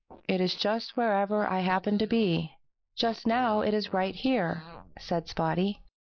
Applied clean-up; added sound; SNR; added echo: neural mask model Resemble Enhance denoiser.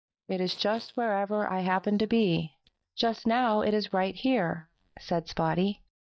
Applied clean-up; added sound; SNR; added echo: neural mask model DeepFilterNet 3.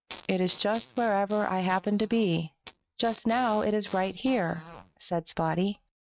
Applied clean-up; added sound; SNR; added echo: neural mask model RNNoise.